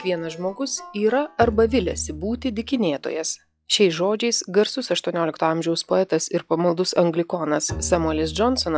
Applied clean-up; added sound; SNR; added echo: classical method log-MMSE.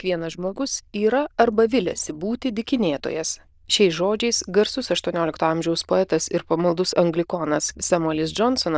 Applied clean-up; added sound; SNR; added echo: neural diffusion model UNIVERSE++.